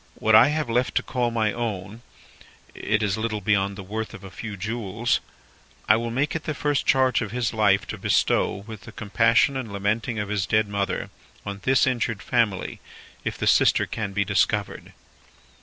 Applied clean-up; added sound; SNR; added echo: none; none; none; none.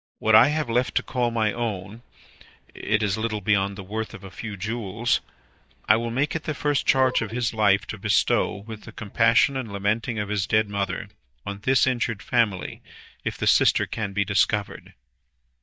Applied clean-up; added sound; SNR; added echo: neural mask model DeepFilterNet 3.